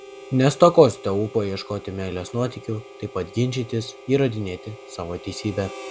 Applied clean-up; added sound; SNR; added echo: none; Harmonica; 18 dB; none.